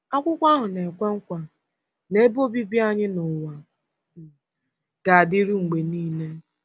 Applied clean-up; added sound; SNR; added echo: none; none; none; none.